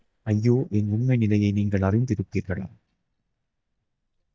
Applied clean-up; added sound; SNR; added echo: neural mask model DeepFilterNet 3.